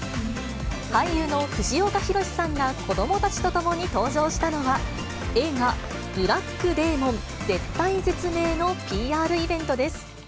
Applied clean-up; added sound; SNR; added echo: none; Bird; 13 dB; none.